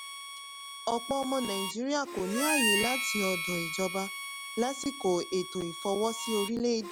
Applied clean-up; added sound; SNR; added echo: none; Harmonica; 4 dB; none.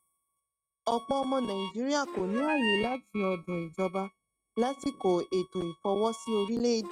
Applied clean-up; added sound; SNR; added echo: neural mask model RNNoise.